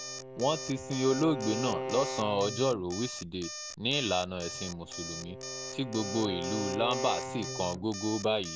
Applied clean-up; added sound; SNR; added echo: none; Bowed string instrument + Alarm; 6 dB; none.